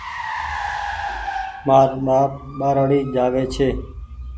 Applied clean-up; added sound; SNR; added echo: none; Car; 9 dB; none.